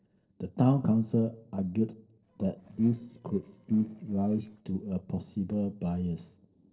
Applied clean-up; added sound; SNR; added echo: neural separator model SepFormer DNS4.